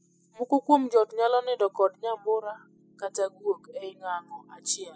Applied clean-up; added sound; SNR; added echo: classical method spectral subtraction.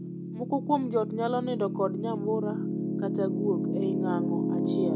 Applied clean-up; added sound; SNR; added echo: none; Piano; -1 dB; none.